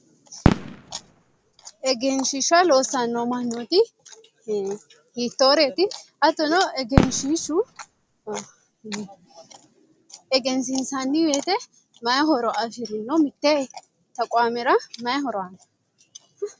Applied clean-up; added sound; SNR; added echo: none; Fireworks; 3 dB; none.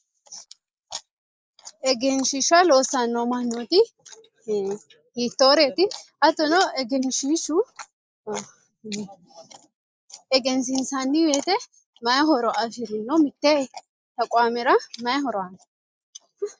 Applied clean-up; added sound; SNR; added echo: neural mask model Resemble Enhance denoiser.